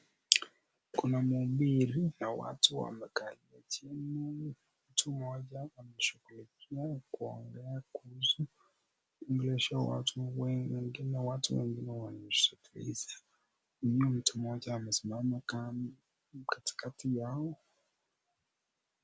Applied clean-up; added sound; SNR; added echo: none; none; none; none.